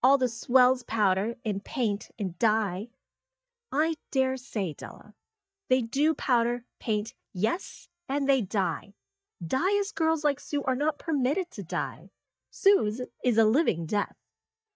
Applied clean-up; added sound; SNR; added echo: neural mask model DeepFilterNet 3.